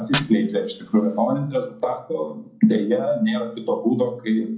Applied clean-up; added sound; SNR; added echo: none; Fire; 17 dB; reverberation time 0.6 s.